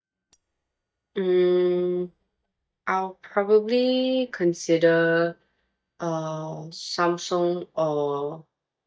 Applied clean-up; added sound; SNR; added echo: neural mask model DeepFilterNet 3.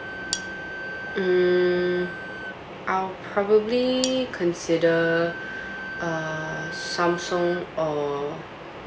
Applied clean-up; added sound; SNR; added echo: none; Cutlery, silverware + Wind instrument, woodwind instrument; 11 dB; none.